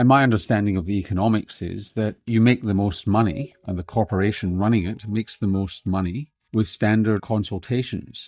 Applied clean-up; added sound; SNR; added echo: neural mask model DeepFilterNet 3.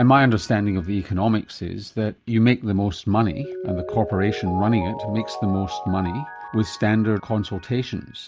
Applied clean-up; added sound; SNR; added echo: none; Mallet percussion; 13 dB; none.